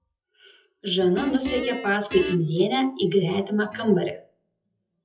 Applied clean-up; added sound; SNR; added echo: classical method WPE with log-MMSE.